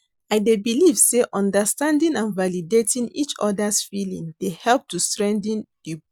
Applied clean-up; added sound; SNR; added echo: none; none; none; none.